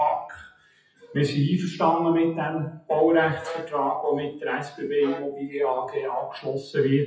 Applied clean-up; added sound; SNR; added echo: classical method WPE with log-MMSE.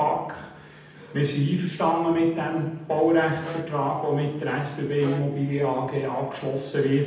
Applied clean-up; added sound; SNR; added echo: none; Bowed string instrument; 16 dB; reverberation time 0.8 s.